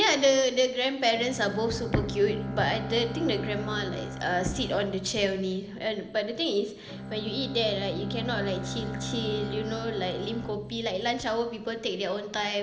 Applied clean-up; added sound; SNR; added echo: none; Bowed string instrument; 9 dB; reverberation time 0.8 s.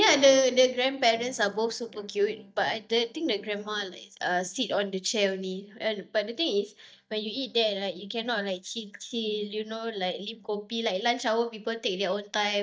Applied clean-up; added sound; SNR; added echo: neural mask model DeepFilterNet 3.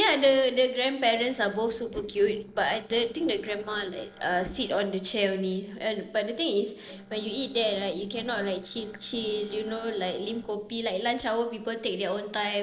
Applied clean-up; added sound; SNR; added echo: neural separator model SepFormer DNS4.